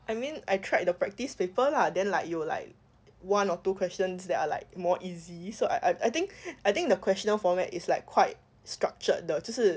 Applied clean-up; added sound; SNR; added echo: none; none; none; none.